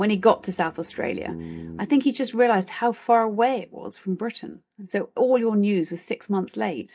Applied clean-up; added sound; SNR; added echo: neural mask model DeepFilterNet 3.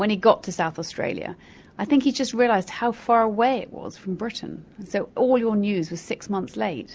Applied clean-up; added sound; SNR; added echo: none; none; none; none.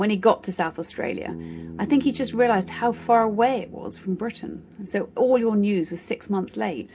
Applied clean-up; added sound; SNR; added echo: none; Bass guitar; 19 dB; reverberation time 0.3 s.